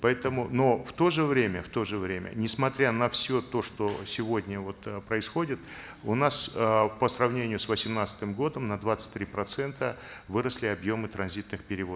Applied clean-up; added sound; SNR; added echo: none; none; none; none.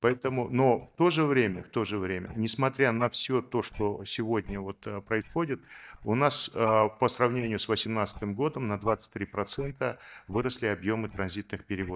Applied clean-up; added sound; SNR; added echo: neural mask model DeepFilterNet 3.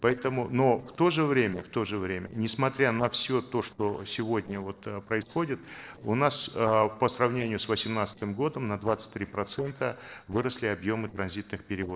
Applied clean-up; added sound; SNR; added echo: neural separator model SepFormer DNS4.